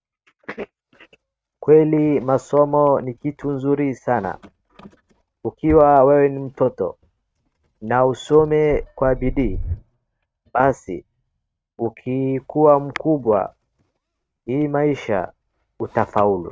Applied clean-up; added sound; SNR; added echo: neural mask model RNNoise.